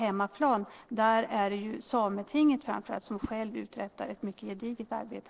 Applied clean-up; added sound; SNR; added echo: neural separator model SepFormer DNS4.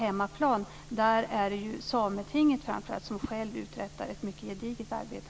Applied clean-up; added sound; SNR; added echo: none; Whoosh, swoosh, swish; 17 dB; none.